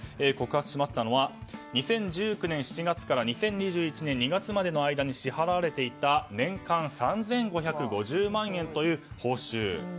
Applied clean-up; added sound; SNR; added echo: none; none; none; none.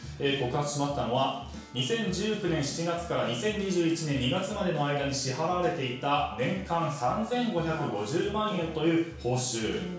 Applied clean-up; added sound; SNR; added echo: none; none; none; reverberation time 0.6 s.